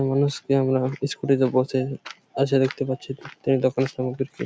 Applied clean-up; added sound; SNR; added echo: none; none; none; none.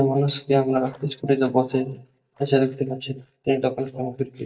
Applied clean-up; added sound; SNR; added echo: neural mask model DeepFilterNet 3.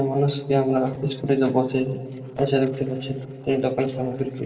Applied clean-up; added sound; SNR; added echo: neural separator model SepFormer DNS4.